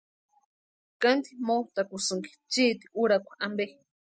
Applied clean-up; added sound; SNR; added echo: none; none; none; none.